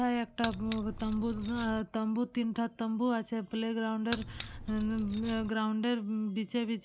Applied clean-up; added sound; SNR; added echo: none; Keys jangling; 0 dB; none.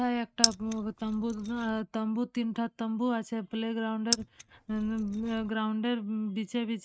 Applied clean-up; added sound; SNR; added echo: neural mask model RNNoise.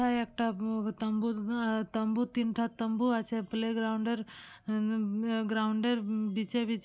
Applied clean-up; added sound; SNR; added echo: none; none; none; none.